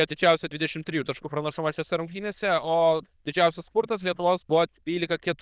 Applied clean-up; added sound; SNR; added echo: neural diffusion model UNIVERSE++.